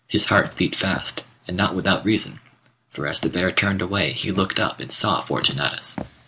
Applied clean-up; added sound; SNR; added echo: none; Walk, footsteps; 17 dB; none.